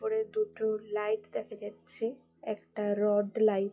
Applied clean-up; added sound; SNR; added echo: classical method log-MMSE.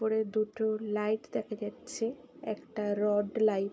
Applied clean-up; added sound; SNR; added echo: none; none; none; none.